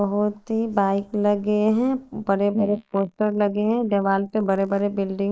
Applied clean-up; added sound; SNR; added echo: neural mask model Resemble Enhance denoiser.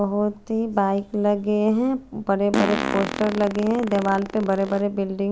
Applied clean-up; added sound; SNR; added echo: none; Fart; 9 dB; none.